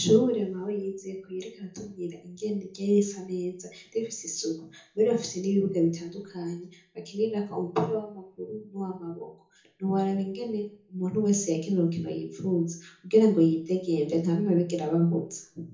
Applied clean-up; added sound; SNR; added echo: none; none; none; reverberation time 0.6 s.